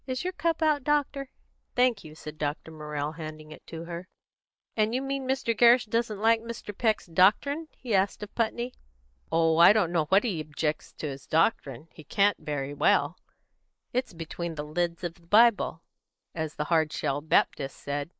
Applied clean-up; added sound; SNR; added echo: neural mask model Resemble Enhance denoiser.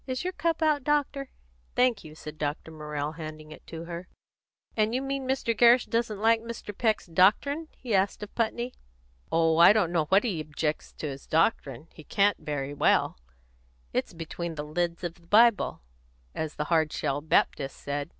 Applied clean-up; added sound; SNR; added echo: none; none; none; none.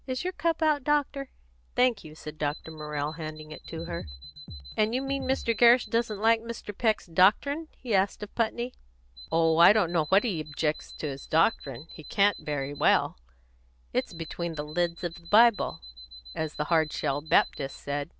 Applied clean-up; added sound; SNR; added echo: none; Drum kit + Alarm; 16 dB; none.